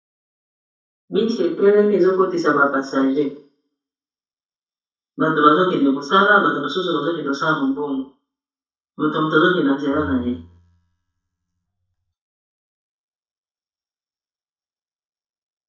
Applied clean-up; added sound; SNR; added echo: neural mask model DeepFilterNet 3.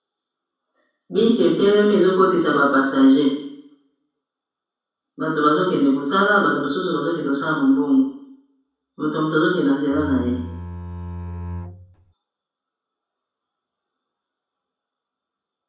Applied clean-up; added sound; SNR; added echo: none; Bowed string instrument; 10 dB; reverberation time 0.7 s.